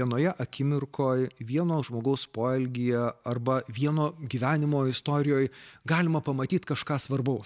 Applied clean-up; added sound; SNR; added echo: none; none; none; none.